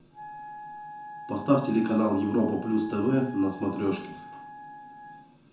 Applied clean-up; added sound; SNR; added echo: none; Wind instrument, woodwind instrument; 15 dB; reverberation time 0.6 s.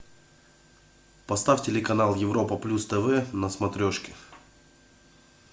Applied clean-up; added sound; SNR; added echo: none; none; none; none.